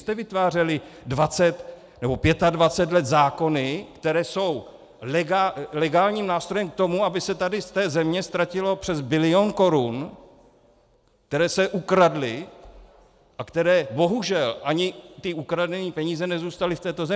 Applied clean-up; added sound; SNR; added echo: none; none; none; none.